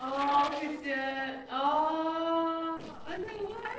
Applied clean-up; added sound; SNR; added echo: neural separator model SepFormer DNS4.